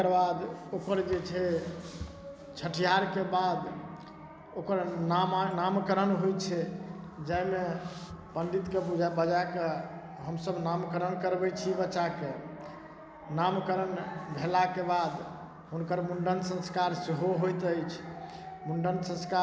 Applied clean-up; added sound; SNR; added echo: none; none; none; none.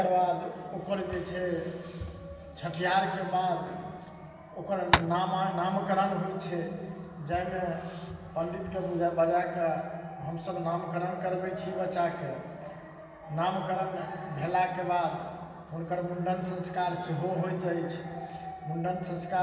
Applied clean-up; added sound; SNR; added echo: none; Tap; -4 dB; reverberation time 2.1 s.